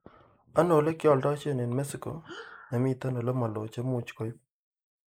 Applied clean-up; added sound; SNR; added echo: neural mask model Resemble Enhance denoiser.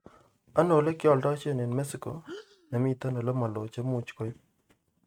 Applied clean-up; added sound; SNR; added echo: neural mask model RNNoise.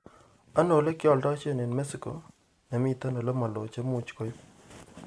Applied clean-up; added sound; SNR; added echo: none; none; none; none.